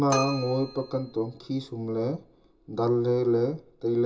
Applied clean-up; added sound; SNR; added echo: none; Keyboard (musical); 13 dB; reverberation time 0.2 s.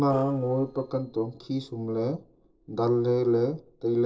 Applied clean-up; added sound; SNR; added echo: neural separator model SepFormer DNS4.